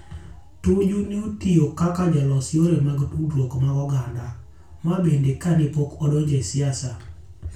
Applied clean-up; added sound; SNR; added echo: none; none; none; reverberation time 0.3 s.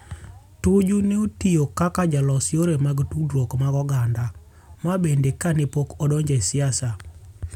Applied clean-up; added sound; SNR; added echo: none; none; none; none.